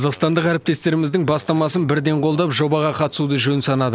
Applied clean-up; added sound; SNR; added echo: none; none; none; none.